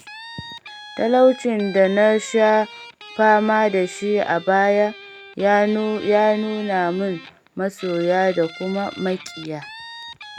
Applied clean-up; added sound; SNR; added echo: none; Guitar; 19 dB; none.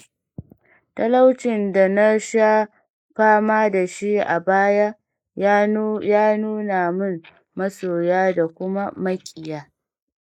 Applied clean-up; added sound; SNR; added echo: neural mask model Resemble Enhance denoiser.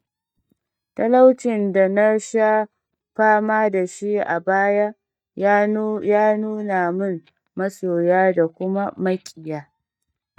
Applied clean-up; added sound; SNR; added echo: neural mask model DeepFilterNet 3.